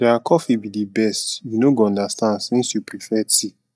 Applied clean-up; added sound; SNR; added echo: neural mask model DeepFilterNet 3.